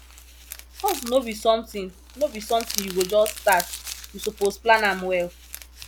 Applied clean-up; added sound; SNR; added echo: none; Crumpling, crinkling; 12 dB; none.